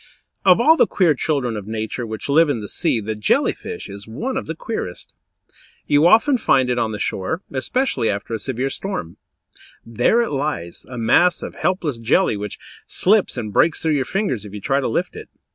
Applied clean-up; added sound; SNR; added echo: none; none; none; none.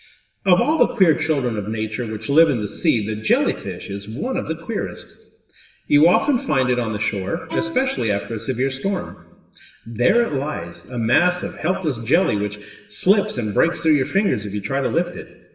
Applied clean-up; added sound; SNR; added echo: none; Bowed string instrument; 11 dB; reverberation time 1.0 s.